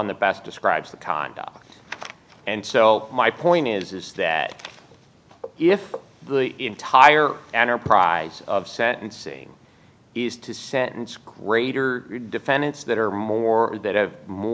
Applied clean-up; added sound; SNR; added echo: none; none; none; none.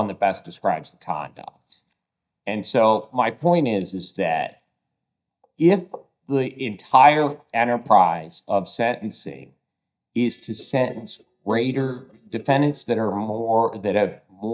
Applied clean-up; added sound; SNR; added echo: neural mask model DeepFilterNet 3.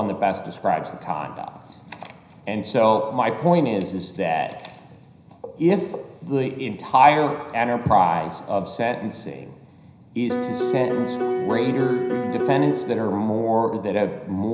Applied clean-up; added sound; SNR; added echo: none; Piano; 2 dB; reverberation time 0.9 s.